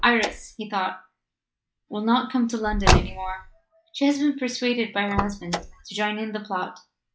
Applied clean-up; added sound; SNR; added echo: classical method log-MMSE.